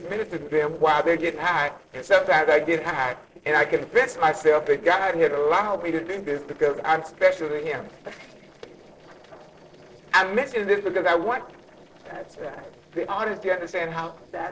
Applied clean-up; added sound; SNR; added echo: neural separator model SepFormer DNS4.